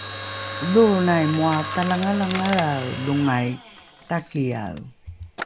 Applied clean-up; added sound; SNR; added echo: none; Mechanisms; 7 dB; none.